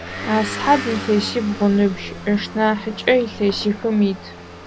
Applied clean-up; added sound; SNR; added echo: none; Motor vehicle (road) / Engine; 11 dB; none.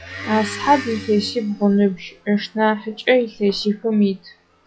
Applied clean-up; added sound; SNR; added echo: classical method log-MMSE.